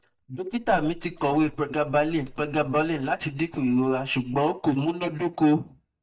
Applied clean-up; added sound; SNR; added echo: neural mask model DeepFilterNet 3.